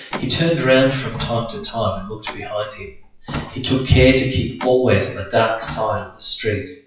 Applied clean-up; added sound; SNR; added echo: classical method WPE with log-MMSE.